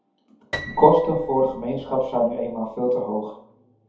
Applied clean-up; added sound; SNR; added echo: none; Piano; 16 dB; reverberation time 0.6 s.